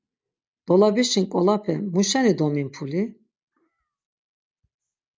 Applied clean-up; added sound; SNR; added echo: none; none; none; none.